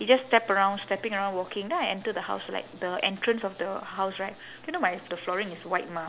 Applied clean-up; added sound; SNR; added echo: none; none; none; none.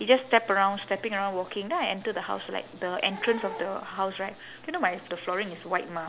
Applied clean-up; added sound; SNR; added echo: none; Animal / Brass instrument; 16 dB; none.